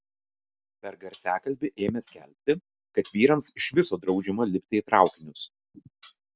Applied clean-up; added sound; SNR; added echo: none; none; none; none.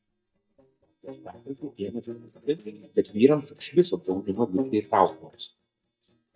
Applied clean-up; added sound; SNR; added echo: neural mask model DeepFilterNet 3.